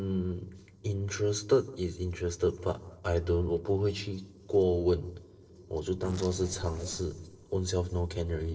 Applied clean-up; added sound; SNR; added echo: neural separator model SepFormer DNS4.